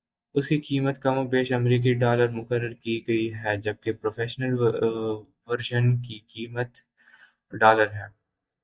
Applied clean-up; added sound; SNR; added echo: neural mask model DeepFilterNet 3.